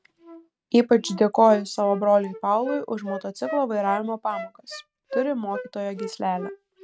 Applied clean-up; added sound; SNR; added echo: neural mask model RNNoise.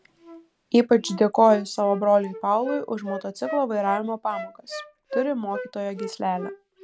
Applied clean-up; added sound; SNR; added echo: none; Wind instrument, woodwind instrument; 13 dB; none.